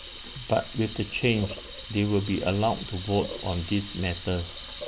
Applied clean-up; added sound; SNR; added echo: none; Sink (filling or washing) / Water tap, faucet; 12 dB; none.